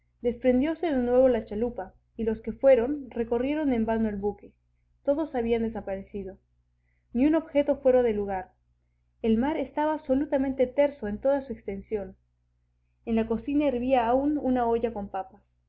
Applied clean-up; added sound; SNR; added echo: none; none; none; none.